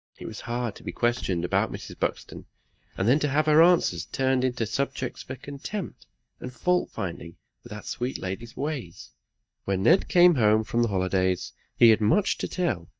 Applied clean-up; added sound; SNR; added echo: neural mask model DeepFilterNet 3.